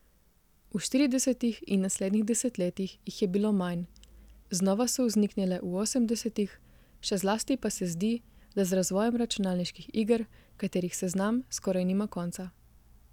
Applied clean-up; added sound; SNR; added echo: none; none; none; none.